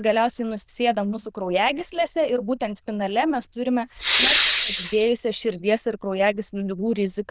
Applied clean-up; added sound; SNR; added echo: neural diffusion model UNIVERSE++.